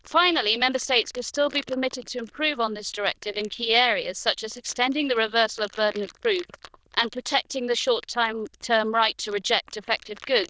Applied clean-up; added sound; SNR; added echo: neural diffusion model UNIVERSE++.